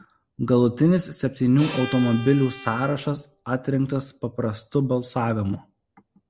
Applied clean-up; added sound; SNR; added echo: none; Bowed string instrument; 14 dB; none.